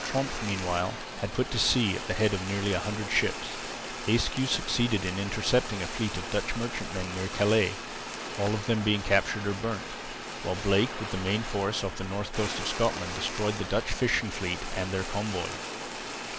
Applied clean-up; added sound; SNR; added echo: none; Fire; 7 dB; none.